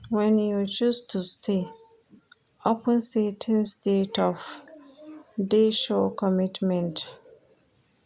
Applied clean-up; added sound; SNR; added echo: none; none; none; none.